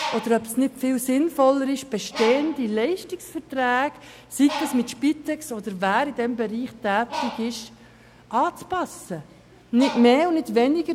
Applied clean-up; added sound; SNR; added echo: none; Bird; 14 dB; none.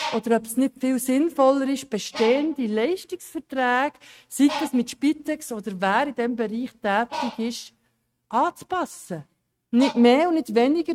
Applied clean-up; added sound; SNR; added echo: neural mask model RNNoise.